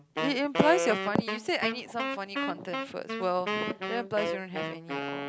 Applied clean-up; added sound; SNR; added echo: none; Wind instrument, woodwind instrument; 3 dB; none.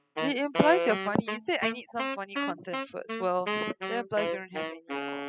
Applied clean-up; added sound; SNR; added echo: classical method spectral subtraction.